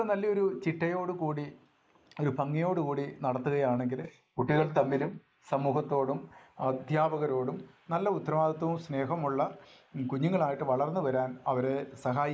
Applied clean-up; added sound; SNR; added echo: neural mask model Resemble Enhance denoiser.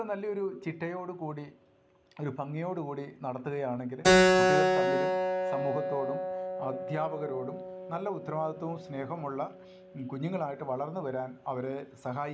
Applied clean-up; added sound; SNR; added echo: none; Keyboard (musical); -4 dB; none.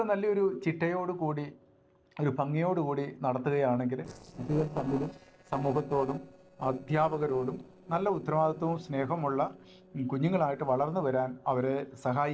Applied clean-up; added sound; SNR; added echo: neural separator model SepFormer DNS4.